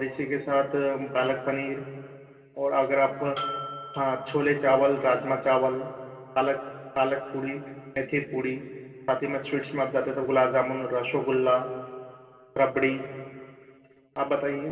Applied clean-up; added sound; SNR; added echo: none; Bell; 11 dB; reverberation time 2.6 s.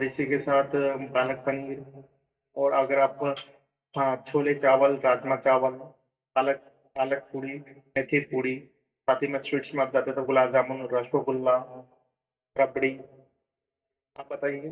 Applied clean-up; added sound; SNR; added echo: neural mask model DeepFilterNet 3.